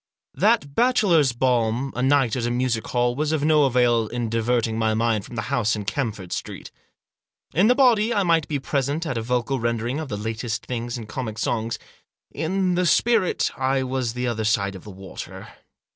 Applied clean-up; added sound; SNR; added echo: none; none; none; none.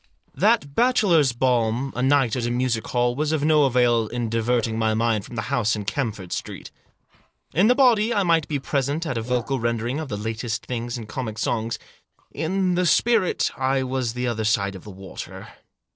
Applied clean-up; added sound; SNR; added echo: neural separator model SepFormer DNS4.